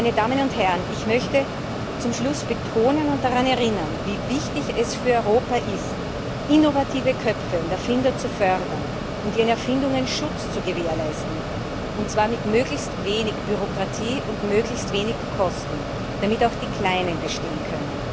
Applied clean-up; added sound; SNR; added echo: none; Mechanisms; 4 dB; none.